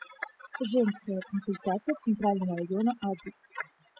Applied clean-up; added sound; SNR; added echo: classical method spectral subtraction.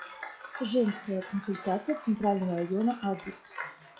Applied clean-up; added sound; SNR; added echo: classical method log-MMSE.